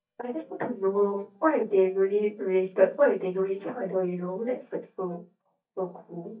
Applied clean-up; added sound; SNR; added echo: neural mask model DeepFilterNet 3.